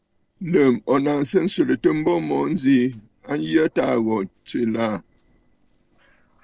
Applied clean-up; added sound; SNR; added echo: neural separator model SepFormer DNS4.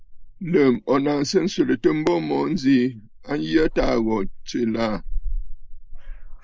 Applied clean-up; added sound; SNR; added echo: neural mask model Resemble Enhance denoiser.